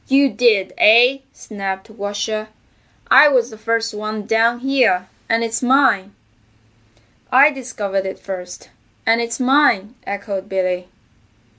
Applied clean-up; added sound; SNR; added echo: none; none; none; none.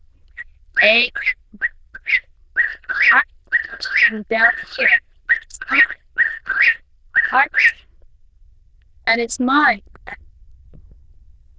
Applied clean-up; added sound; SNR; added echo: neural diffusion model UNIVERSE++.